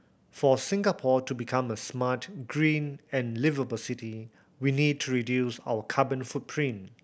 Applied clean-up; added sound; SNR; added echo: none; none; none; none.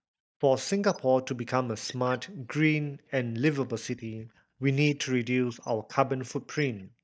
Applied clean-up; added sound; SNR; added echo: neural mask model DeepFilterNet 3.